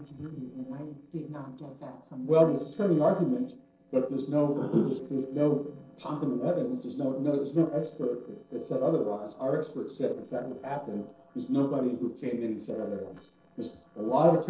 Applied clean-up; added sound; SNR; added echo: neural separator model SepFormer DNS4.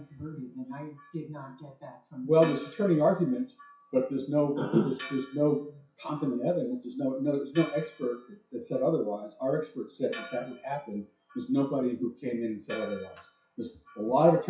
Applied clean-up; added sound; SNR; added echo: classical method WPE with log-MMSE.